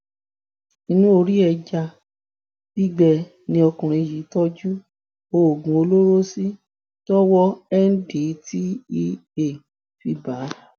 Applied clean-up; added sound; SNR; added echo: none; none; none; none.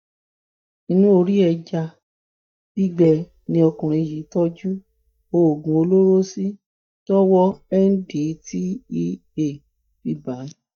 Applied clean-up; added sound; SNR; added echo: neural mask model DeepFilterNet 3.